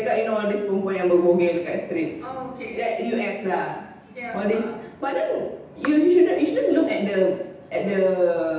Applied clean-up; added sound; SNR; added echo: none; Raindrop / Drip; 18 dB; reverberation time 0.9 s.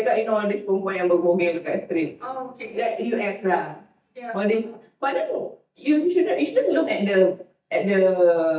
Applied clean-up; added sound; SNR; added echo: neural mask model DeepFilterNet 3.